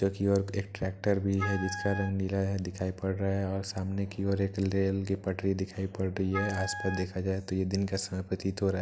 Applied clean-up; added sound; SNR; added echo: none; Wind instrument, woodwind instrument; 9 dB; none.